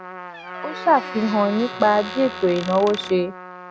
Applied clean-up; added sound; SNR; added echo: none; Trumpet + Squeak; 12 dB; none.